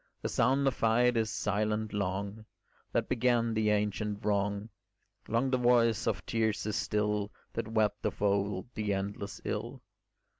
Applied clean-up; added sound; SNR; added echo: none; none; none; none.